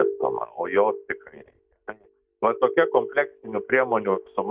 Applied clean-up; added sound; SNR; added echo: neural mask model DeepFilterNet 3.